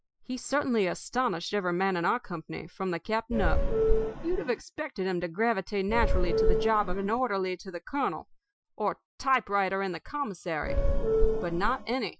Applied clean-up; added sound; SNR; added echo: classical method Wiener filter.